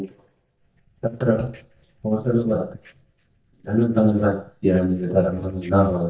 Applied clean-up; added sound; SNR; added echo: neural mask model DeepFilterNet 3.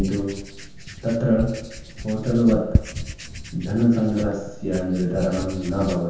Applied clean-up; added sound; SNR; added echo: none; Writing; 7 dB; reverberation time 0.9 s.